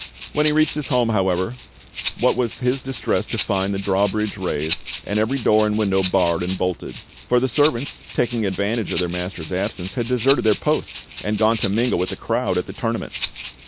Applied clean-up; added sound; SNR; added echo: none; Rattle (instrument); 13 dB; none.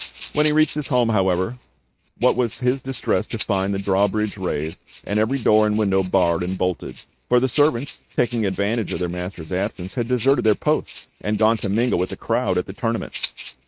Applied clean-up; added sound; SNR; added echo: neural mask model RNNoise.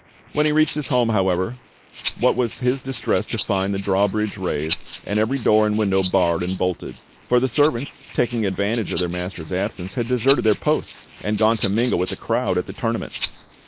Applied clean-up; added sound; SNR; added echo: neural mask model Resemble Enhance denoiser.